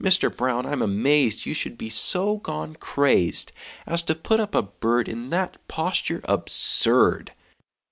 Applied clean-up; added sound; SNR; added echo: none; none; none; none.